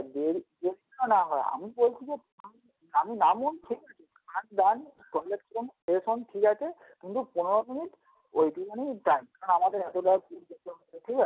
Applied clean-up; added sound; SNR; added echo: none; none; none; none.